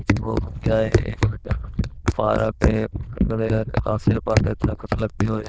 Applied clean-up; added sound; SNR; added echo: neural diffusion model UNIVERSE++.